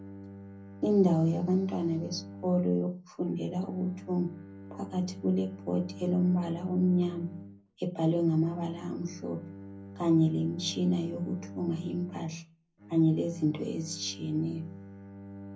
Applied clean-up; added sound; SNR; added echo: none; Bowed string instrument; 15 dB; reverberation time 0.4 s.